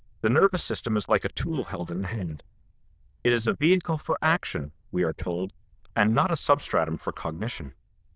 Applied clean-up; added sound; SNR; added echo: neural diffusion model UNIVERSE++.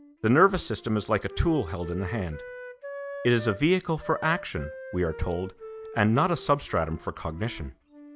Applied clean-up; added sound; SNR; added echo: none; Wind instrument, woodwind instrument; 15 dB; none.